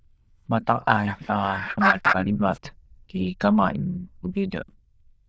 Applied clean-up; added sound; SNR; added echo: neural diffusion model UNIVERSE++.